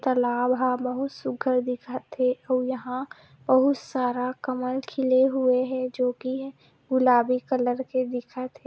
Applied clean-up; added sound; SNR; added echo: none; none; none; none.